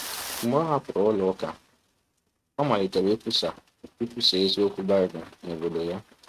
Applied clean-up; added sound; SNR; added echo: neural mask model RNNoise.